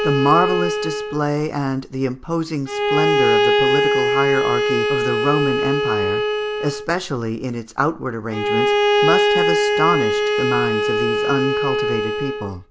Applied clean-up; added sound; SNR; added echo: none; Bowed string instrument; -3 dB; none.